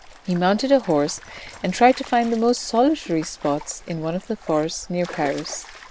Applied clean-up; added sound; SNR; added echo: none; Stream; 19 dB; none.